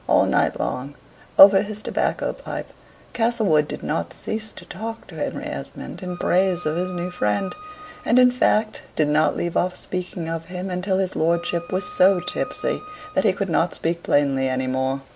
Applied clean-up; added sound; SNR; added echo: none; Wind instrument, woodwind instrument; 17 dB; none.